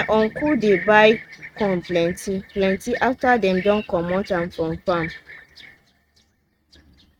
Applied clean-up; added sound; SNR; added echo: neural mask model RNNoise.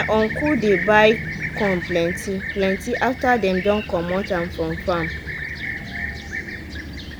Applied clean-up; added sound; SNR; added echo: none; Fixed-wing aircraft, airplane; 7 dB; none.